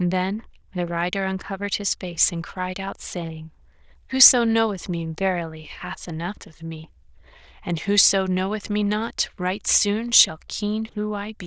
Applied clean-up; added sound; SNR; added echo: neural diffusion model UNIVERSE++.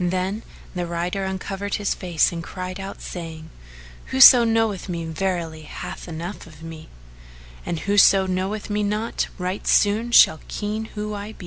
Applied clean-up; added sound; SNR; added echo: none; none; none; none.